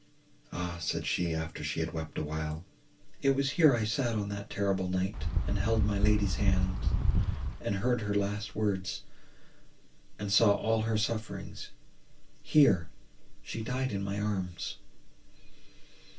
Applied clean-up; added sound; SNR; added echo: none; Wind; -4 dB; reverberation time 0.2 s.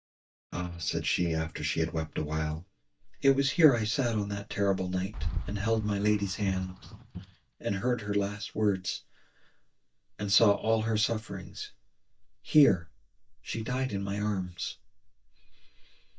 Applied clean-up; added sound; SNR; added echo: neural mask model DeepFilterNet 3.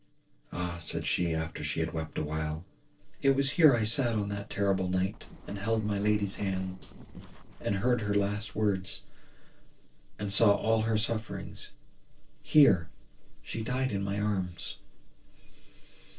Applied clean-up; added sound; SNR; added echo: neural separator model SepFormer DNS4.